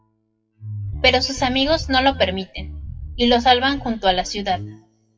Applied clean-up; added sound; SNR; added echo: classical method WPE with log-MMSE.